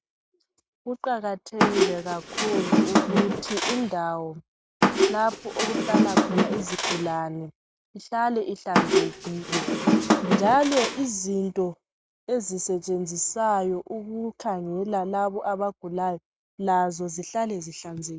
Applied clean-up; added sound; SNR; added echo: none; Squeak; -4 dB; none.